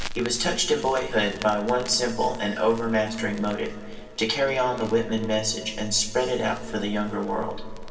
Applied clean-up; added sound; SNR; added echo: none; Crackle; 11 dB; reverberation time 2.4 s.